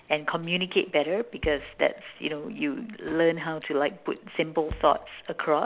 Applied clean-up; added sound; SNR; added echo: none; Drum kit; 19 dB; none.